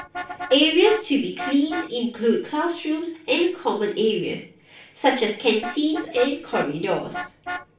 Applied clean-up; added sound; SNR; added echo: none; Vehicle horn, car horn, honking; 14 dB; reverberation time 0.4 s.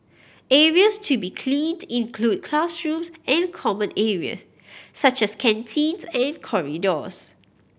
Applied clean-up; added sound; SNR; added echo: none; none; none; none.